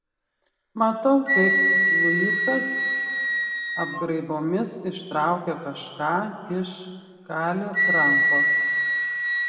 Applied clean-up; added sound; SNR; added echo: none; Wind instrument, woodwind instrument; -2 dB; reverberation time 1.7 s.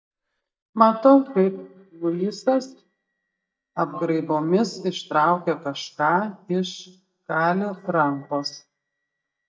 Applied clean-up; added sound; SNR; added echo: neural mask model DeepFilterNet 3.